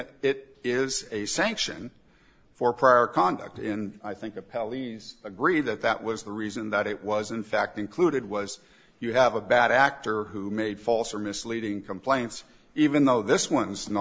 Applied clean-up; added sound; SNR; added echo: none; none; none; none.